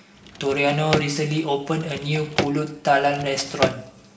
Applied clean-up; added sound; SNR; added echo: none; Drawer open or close; 7 dB; reverberation time 1.0 s.